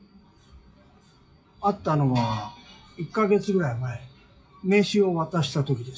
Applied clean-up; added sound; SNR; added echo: classical method WPE with log-MMSE.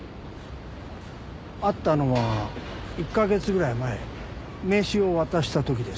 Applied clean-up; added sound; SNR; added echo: none; none; none; none.